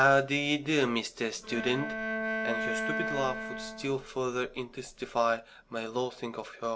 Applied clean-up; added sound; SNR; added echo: none; Bowed string instrument; 5 dB; none.